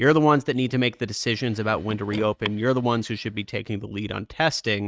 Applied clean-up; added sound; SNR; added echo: neural mask model RNNoise.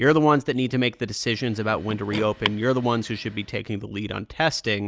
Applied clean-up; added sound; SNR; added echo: none; Car; 12 dB; none.